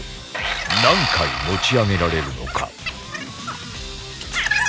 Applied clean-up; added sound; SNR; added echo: none; Tools; 2 dB; none.